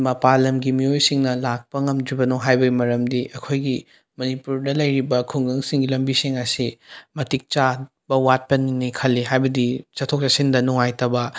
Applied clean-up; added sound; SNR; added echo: none; none; none; none.